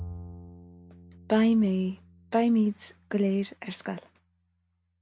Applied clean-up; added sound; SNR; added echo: none; Bowed string instrument; 19 dB; none.